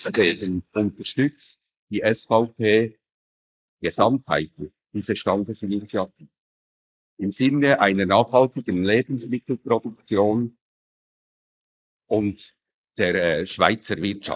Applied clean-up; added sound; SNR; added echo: neural mask model Resemble Enhance denoiser.